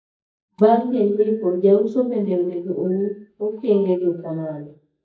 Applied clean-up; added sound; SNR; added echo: neural mask model DeepFilterNet 3.